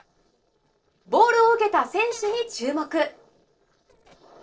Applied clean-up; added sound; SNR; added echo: neural separator model SepFormer DNS4.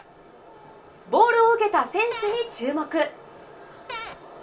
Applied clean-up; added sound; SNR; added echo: none; Cupboard open or close / Door; 11 dB; reverberation time 0.2 s.